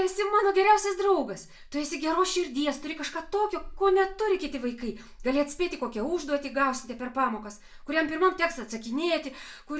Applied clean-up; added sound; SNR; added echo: none; none; none; reverberation time 0.2 s.